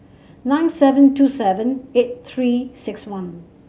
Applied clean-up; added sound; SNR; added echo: none; none; none; none.